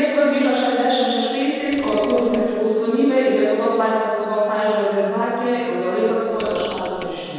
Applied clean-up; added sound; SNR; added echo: none; Mechanisms / Car; 17 dB; reverberation time 2.1 s.